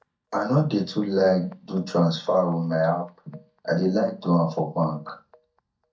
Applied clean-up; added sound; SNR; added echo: neural mask model DeepFilterNet 3.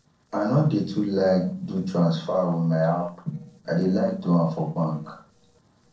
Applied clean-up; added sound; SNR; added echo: neural separator model SepFormer DNS4.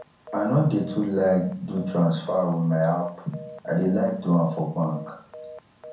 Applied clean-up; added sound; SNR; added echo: none; Telephone; 18 dB; reverberation time 0.5 s.